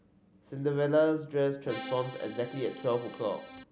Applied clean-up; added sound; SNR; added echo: none; Accordion; 12 dB; none.